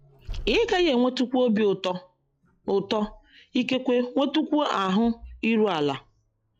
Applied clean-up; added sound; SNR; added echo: classical method log-MMSE.